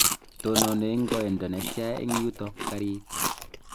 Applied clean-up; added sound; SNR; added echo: neural mask model Resemble Enhance denoiser.